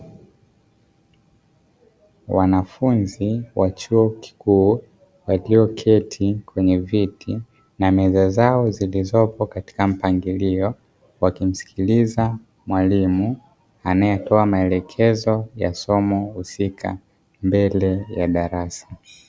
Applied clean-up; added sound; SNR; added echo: none; none; none; none.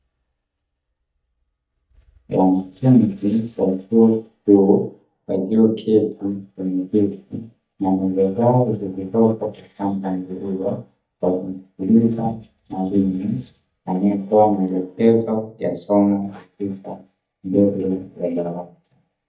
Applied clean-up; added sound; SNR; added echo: neural mask model DeepFilterNet 3.